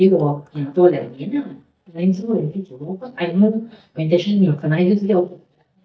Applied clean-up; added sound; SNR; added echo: neural mask model DeepFilterNet 3.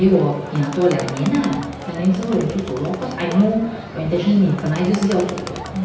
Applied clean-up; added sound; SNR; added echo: none; Crowd; 14 dB; reverberation time 0.9 s.